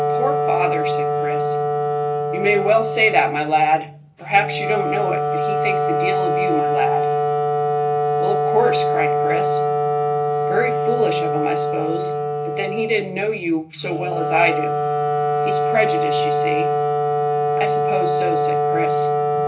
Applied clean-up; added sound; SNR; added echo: none; Wind instrument, woodwind instrument; -3 dB; reverberation time 0.3 s.